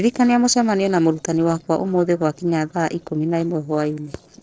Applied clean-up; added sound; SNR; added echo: neural separator model SepFormer DNS4.